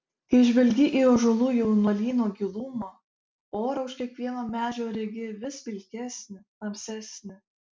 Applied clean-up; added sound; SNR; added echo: none; none; none; none.